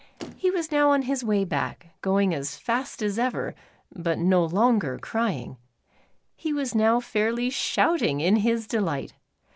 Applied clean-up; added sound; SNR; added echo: none; Motor vehicle (road); 19 dB; none.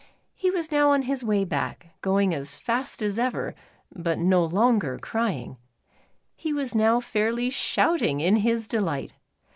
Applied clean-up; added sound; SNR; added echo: none; none; none; none.